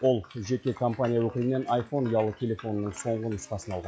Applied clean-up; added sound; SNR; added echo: classical method log-MMSE.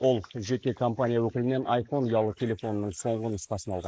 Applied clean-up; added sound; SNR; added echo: neural mask model Resemble Enhance denoiser.